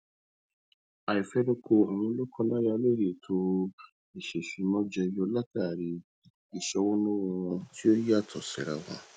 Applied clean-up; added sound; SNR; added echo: none; none; none; none.